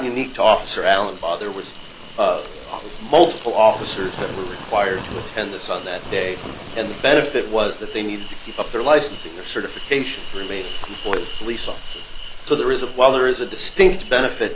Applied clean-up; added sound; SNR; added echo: none; Insect; 10 dB; none.